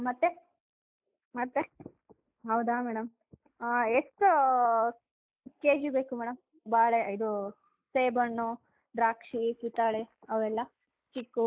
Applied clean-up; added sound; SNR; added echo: neural mask model Resemble Enhance denoiser.